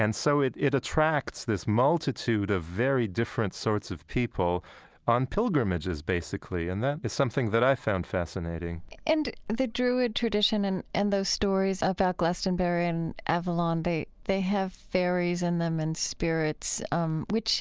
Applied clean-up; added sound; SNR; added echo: none; none; none; none.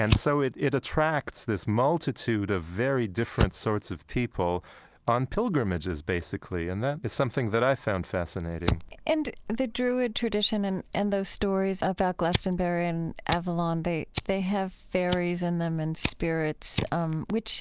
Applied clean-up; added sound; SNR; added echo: none; Fire; 8 dB; none.